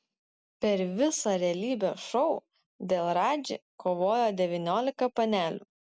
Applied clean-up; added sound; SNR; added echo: none; none; none; none.